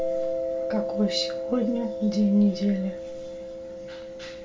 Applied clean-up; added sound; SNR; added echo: none; Mallet percussion; 4 dB; reverberation time 0.2 s.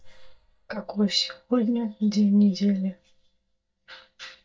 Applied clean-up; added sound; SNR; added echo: neural mask model DeepFilterNet 3.